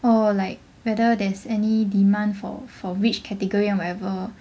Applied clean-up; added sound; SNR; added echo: none; none; none; none.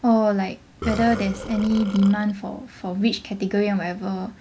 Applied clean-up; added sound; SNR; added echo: none; Burping, eructation; 11 dB; none.